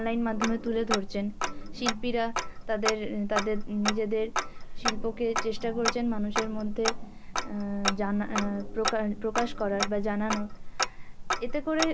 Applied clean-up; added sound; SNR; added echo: none; Tick-tock; 1 dB; none.